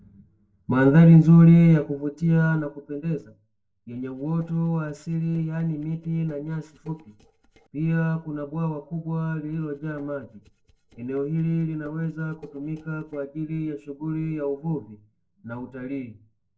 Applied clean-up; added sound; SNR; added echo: neural separator model SepFormer DNS4.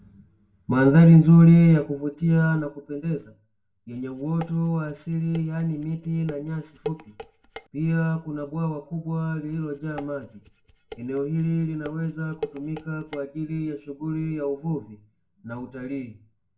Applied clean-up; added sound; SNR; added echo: none; Dishes, pots, and pans; 18 dB; reverberation time 0.4 s.